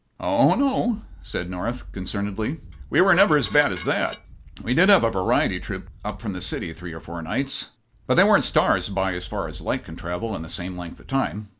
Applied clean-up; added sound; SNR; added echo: none; Thunder / Wind + Dishes, pots, and pans; 16 dB; none.